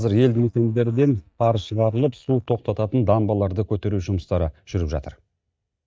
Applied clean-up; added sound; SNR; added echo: neural mask model DeepFilterNet 3.